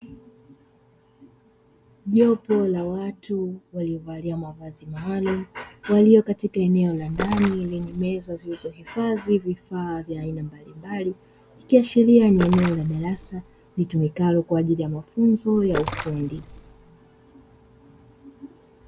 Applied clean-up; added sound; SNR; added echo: none; Splash, splatter; 11 dB; none.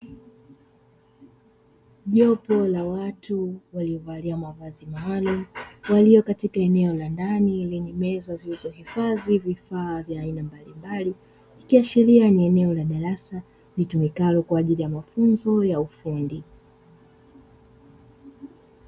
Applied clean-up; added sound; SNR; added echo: none; none; none; none.